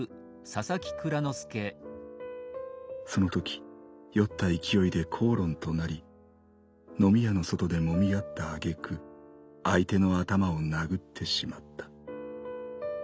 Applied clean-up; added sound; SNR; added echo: none; none; none; none.